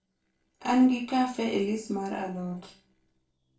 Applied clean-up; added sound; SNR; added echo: neural separator model SepFormer DNS4.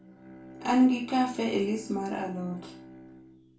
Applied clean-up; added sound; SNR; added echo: none; Bowed string instrument; 17 dB; reverberation time 0.3 s.